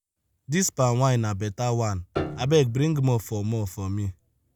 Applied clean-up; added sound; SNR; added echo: none; Piano; 12 dB; none.